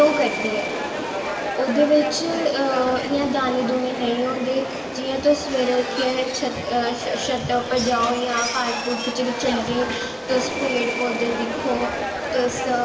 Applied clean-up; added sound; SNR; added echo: none; Subway, metro, underground; 5 dB; reverberation time 1.8 s.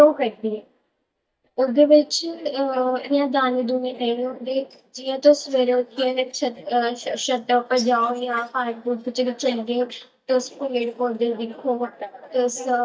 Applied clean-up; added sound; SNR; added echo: neural mask model DeepFilterNet 3.